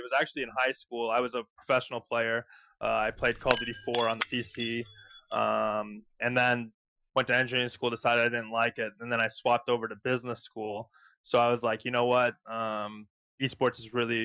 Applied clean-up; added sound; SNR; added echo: classical method Wiener filter.